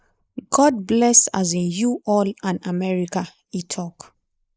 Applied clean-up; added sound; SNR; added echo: neural mask model Resemble Enhance denoiser.